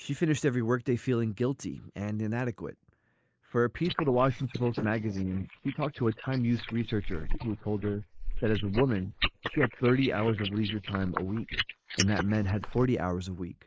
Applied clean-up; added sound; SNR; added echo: neural mask model Resemble Enhance denoiser.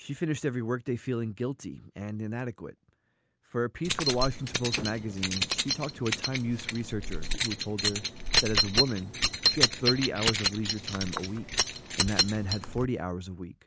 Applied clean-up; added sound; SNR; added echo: none; Keys jangling; -1 dB; none.